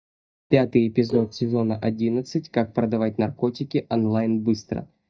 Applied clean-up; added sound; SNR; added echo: neural mask model DeepFilterNet 3.